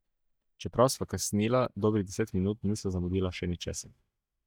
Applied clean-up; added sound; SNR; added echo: neural mask model DeepFilterNet 3.